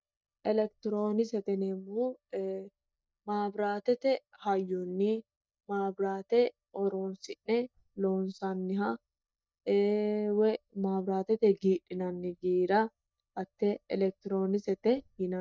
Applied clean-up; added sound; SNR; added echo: neural mask model DeepFilterNet 3.